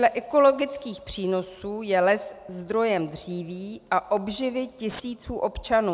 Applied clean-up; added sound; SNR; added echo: none; none; none; none.